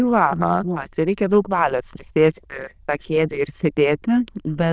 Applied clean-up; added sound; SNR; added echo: neural diffusion model UNIVERSE++.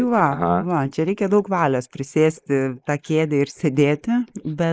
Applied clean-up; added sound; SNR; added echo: neural mask model Resemble Enhance denoiser.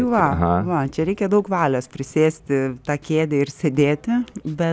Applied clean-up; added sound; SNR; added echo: none; none; none; none.